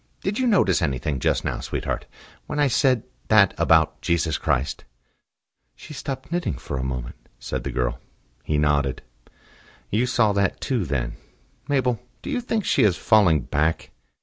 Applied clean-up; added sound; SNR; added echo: none; none; none; none.